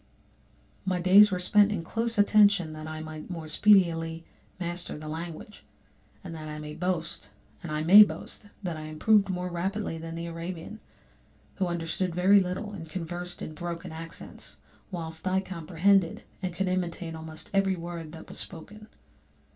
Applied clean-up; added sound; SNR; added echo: none; none; none; reverberation time 0.2 s.